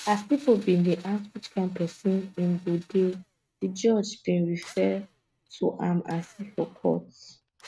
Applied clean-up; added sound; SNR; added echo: neural mask model RNNoise.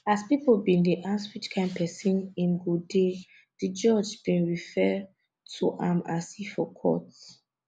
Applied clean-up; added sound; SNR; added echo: none; none; none; none.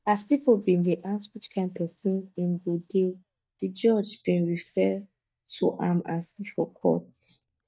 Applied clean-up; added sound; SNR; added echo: neural mask model DeepFilterNet 3.